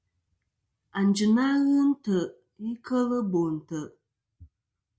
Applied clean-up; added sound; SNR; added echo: none; none; none; none.